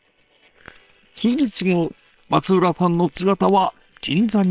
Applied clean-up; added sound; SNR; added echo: neural separator model SepFormer WHAM!.